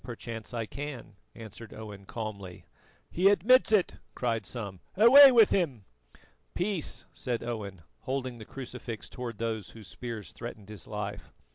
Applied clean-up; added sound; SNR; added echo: none; none; none; none.